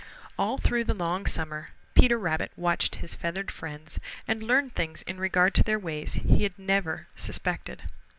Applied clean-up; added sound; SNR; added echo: none; none; none; none.